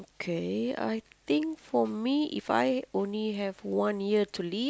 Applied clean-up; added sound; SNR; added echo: none; none; none; none.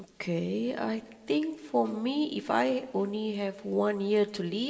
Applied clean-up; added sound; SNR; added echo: none; none; none; reverberation time 0.9 s.